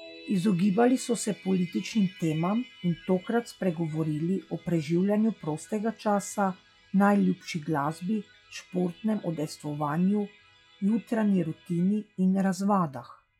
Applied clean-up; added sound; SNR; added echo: classical method log-MMSE.